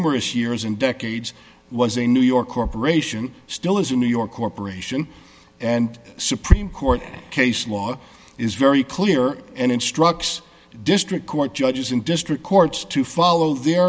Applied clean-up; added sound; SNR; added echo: none; none; none; none.